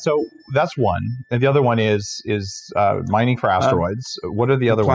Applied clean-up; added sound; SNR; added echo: classical method spectral subtraction.